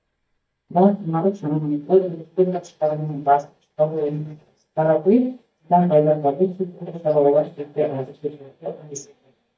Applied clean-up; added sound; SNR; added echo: neural mask model DeepFilterNet 3.